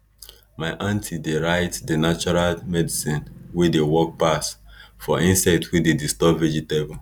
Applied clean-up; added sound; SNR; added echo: none; Engine; 20 dB; none.